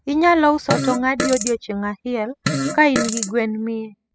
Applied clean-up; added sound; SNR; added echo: classical method spectral subtraction.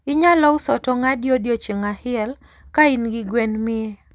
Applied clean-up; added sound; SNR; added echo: none; none; none; none.